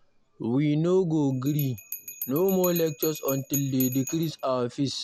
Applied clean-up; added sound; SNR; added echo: none; Bell; 13 dB; none.